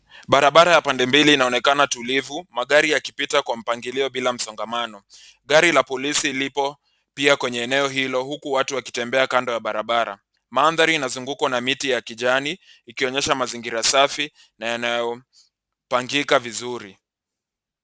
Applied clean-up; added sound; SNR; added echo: none; none; none; none.